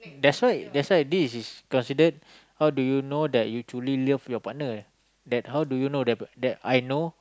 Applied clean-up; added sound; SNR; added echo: none; none; none; none.